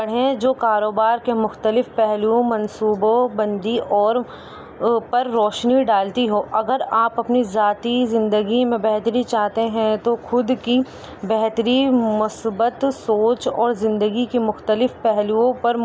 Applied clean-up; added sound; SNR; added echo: none; none; none; none.